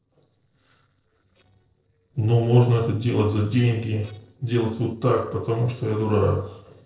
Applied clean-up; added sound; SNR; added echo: neural separator model SepFormer DNS4.